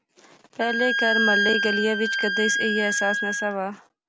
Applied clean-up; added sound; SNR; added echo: none; Wind instrument, woodwind instrument; -2 dB; none.